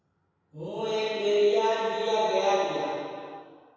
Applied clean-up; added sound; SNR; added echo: none; none; none; reverberation time 2.2 s.